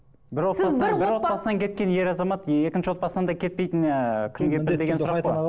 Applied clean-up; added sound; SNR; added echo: none; none; none; none.